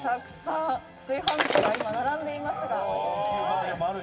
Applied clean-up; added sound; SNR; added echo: none; Shatter; 1 dB; reverberation time 1.5 s.